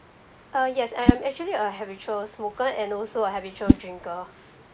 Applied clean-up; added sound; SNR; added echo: none; Whoosh, swoosh, swish; -2 dB; none.